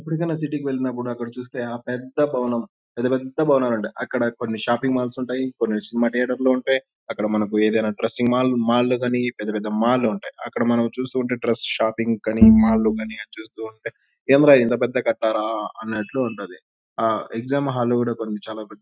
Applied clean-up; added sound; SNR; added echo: classical method Wiener filter.